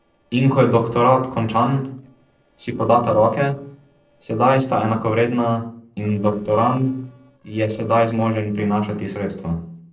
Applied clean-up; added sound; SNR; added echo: neural separator model SepFormer DNS4.